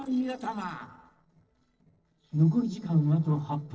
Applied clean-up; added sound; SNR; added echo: neural separator model SepFormer DNS4.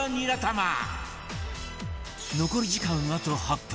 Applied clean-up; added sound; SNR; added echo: none; none; none; none.